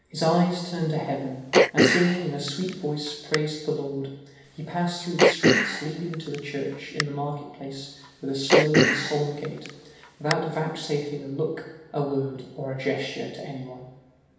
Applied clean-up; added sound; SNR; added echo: none; Cough; -3 dB; reverberation time 0.9 s.